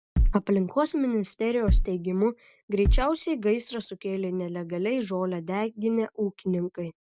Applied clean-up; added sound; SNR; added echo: none; Bass drum; -4 dB; none.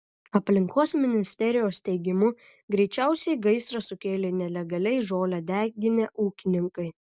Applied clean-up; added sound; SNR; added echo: none; none; none; none.